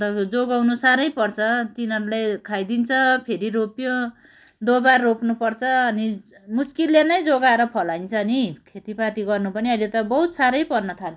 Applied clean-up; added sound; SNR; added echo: none; none; none; none.